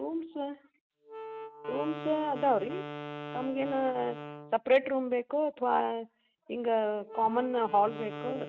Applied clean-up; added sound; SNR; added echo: neural mask model RNNoise.